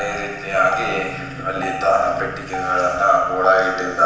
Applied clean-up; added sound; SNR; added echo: none; Motor vehicle (road); 12 dB; reverberation time 1.0 s.